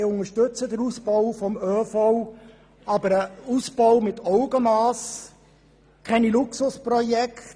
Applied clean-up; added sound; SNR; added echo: none; none; none; none.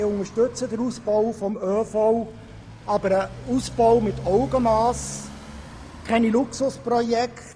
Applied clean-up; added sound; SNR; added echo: none; Motorcycle; 15 dB; none.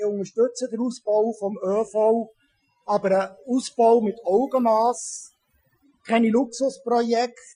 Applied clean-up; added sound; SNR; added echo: classical method Wiener filter.